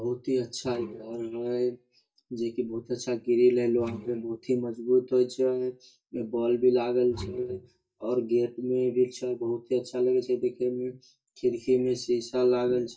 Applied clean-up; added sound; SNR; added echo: neural mask model DeepFilterNet 3.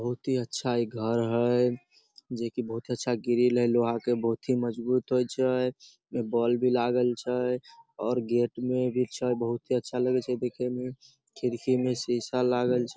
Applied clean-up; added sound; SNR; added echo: none; none; none; none.